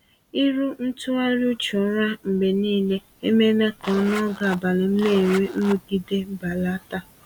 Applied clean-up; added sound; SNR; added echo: none; Zipper (clothing); 12 dB; none.